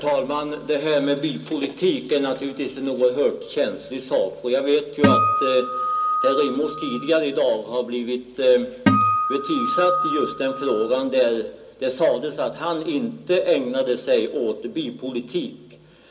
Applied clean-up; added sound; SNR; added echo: none; Acoustic guitar; -1 dB; reverberation time 0.2 s.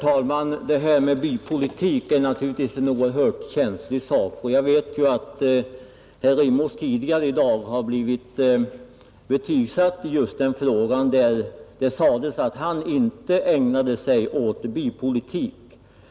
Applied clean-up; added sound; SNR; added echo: none; none; none; none.